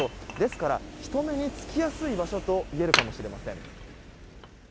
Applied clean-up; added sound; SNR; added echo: none; Wood; 6 dB; none.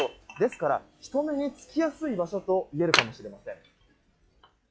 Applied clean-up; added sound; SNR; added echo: classical method log-MMSE.